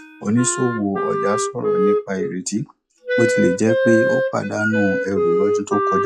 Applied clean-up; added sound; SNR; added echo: classical method log-MMSE.